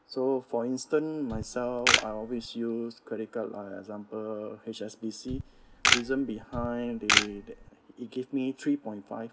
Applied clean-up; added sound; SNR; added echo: none; Camera; -4 dB; none.